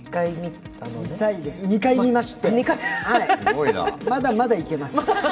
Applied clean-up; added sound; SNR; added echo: none; none; none; reverberation time 3.0 s.